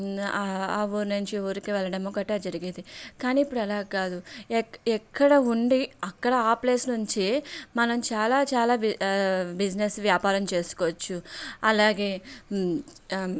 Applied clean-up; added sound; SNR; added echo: none; none; none; none.